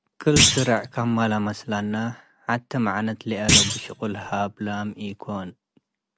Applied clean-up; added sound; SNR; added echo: none; Thump, thud; -2 dB; none.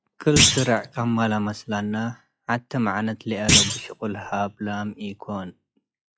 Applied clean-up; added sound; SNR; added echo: classical method log-MMSE.